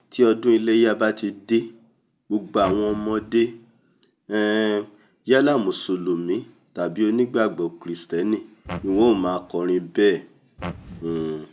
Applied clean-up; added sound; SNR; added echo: none; Fart; 14 dB; none.